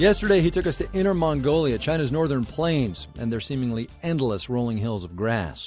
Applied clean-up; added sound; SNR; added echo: none; none; none; none.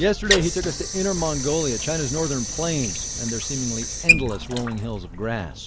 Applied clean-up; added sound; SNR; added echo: none; Sink (filling or washing) / Water; 1 dB; none.